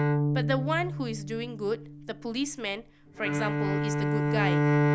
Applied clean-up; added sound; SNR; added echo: none; Bowed string instrument; -5 dB; none.